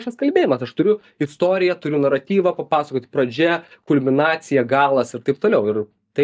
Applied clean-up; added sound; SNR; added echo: neural mask model DeepFilterNet 3.